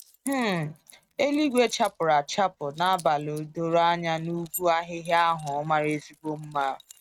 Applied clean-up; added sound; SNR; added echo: neural mask model RNNoise.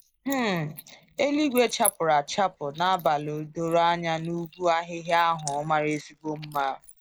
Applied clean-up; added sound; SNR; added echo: neural mask model Resemble Enhance denoiser.